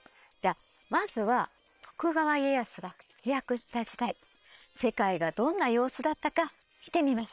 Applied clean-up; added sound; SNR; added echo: neural separator model SepFormer WHAM!.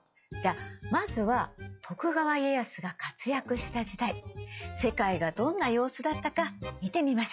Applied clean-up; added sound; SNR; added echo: classical method log-MMSE.